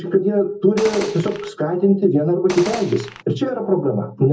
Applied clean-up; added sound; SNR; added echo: none; Gunshot, gunfire; 12 dB; reverberation time 0.4 s.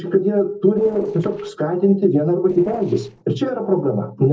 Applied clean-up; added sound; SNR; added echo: neural separator model SepFormer DNS4.